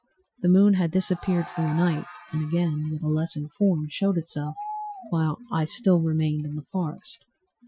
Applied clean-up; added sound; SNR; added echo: classical method Wiener filter.